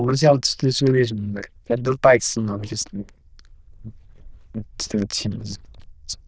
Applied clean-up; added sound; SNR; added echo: neural diffusion model UNIVERSE++.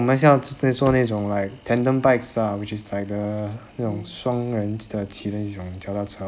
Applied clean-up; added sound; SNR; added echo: none; Brass instrument; 17 dB; none.